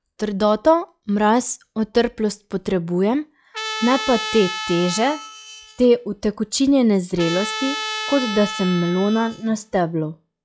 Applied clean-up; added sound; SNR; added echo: classical method log-MMSE.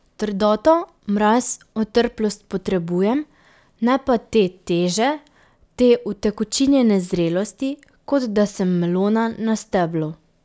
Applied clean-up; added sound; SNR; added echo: none; none; none; none.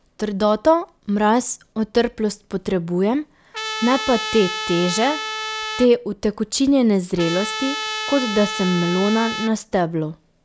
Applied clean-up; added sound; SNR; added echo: none; Trumpet; 7 dB; none.